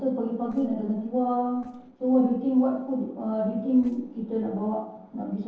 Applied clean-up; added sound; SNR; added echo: neural separator model SepFormer DNS4.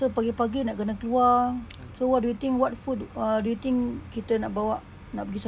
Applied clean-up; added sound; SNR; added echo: none; none; none; none.